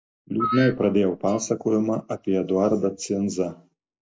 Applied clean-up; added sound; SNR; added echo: neural mask model Resemble Enhance denoiser.